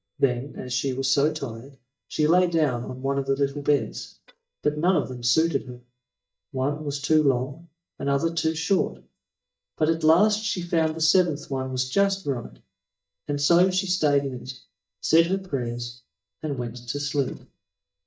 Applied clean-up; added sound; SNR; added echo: neural mask model DeepFilterNet 3.